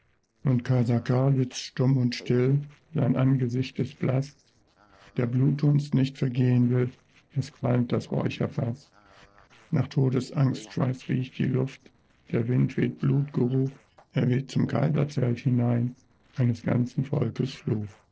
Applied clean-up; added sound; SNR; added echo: neural separator model SepFormer DNS4.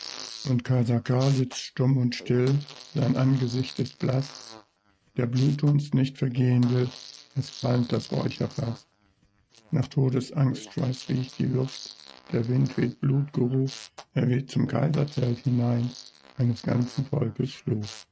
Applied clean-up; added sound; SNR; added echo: neural mask model RNNoise.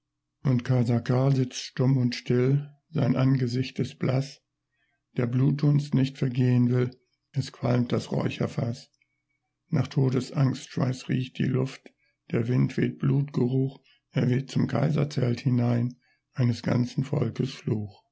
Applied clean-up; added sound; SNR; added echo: none; none; none; none.